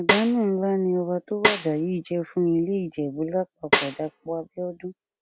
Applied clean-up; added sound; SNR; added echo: none; Snare drum; 2 dB; none.